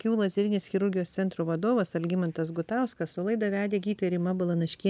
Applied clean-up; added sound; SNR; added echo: none; none; none; none.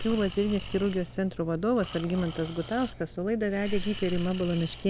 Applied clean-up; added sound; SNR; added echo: none; Breathing; 10 dB; none.